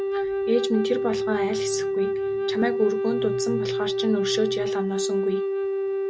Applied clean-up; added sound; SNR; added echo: none; Wind instrument, woodwind instrument; -2 dB; none.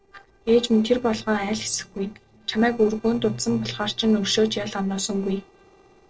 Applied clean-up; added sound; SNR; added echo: neural separator model SepFormer DNS4.